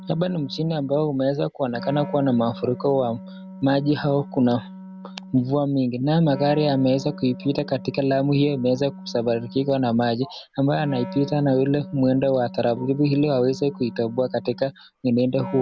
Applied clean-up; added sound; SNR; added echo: none; Wind instrument, woodwind instrument; 15 dB; none.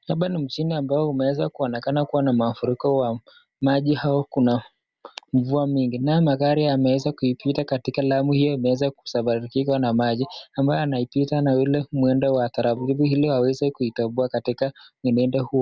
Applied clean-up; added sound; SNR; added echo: none; none; none; none.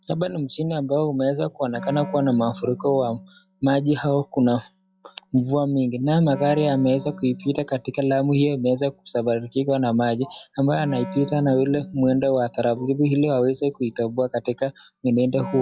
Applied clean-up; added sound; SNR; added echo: classical method log-MMSE.